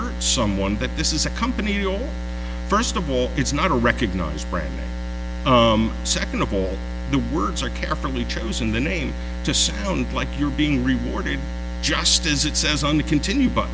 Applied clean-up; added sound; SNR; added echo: none; none; none; none.